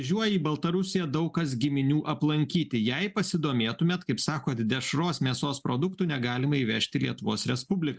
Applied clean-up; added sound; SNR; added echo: none; none; none; none.